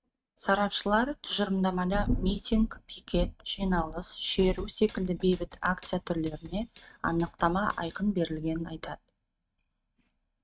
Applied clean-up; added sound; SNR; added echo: neural mask model RNNoise.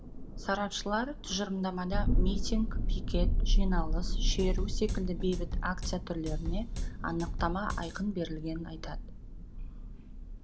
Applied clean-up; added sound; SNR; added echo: none; Drum kit + Thunder; -4 dB; none.